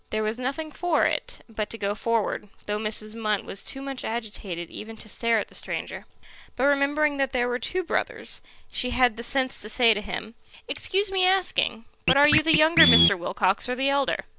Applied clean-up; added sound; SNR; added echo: none; Scratching (performance technique); 0 dB; none.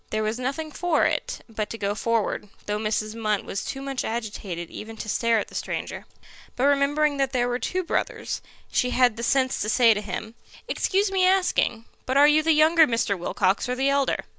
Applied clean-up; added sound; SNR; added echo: none; none; none; none.